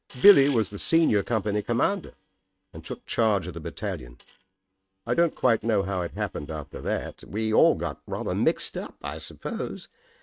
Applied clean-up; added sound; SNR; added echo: neural mask model RNNoise.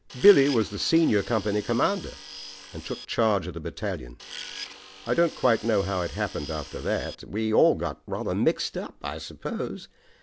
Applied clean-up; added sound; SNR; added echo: none; Tools; 15 dB; none.